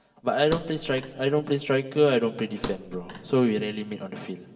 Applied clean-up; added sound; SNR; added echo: none; Thump, thud; 15 dB; reverberation time 2.3 s.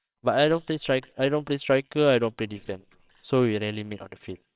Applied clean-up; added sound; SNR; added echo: neural separator model SepFormer WHAMR!.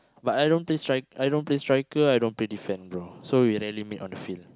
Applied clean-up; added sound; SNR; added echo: none; none; none; none.